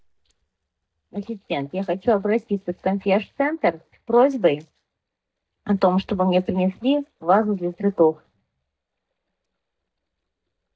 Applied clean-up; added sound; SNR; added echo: neural mask model DeepFilterNet 3.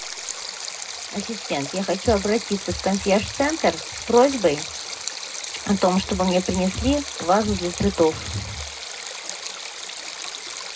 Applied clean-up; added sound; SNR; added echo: none; Stream; 9 dB; reverberation time 0.2 s.